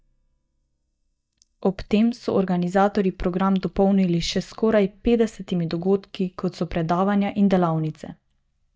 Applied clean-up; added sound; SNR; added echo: neural mask model DeepFilterNet 3.